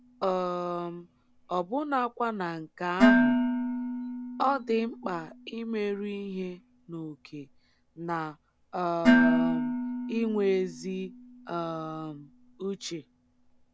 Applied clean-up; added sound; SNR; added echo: none; Dishes, pots, and pans; -2 dB; none.